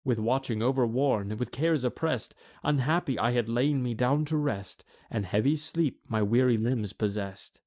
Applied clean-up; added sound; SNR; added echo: neural mask model DeepFilterNet 3.